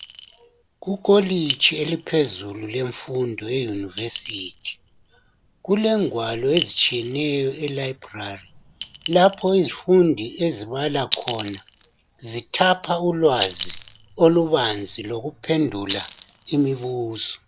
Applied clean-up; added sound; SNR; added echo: none; Chink, clink; 15 dB; none.